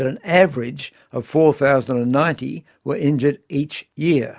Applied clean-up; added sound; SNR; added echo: none; none; none; none.